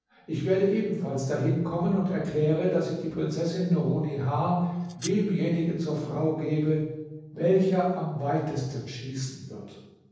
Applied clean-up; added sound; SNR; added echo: neural separator model SepFormer DNS4.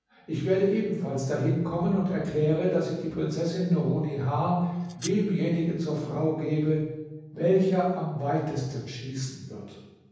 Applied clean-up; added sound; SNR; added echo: none; Domestic sounds, home sounds; 15 dB; reverberation time 1.1 s.